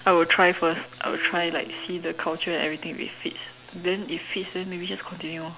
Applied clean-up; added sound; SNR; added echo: none; Piano; 19 dB; none.